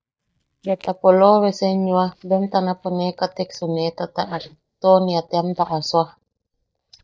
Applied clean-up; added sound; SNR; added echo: neural mask model DeepFilterNet 3.